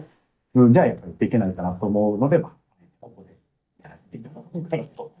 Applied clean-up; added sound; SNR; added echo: neural mask model DeepFilterNet 3.